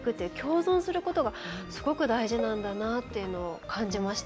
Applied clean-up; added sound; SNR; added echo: none; Keyboard (musical); 13 dB; none.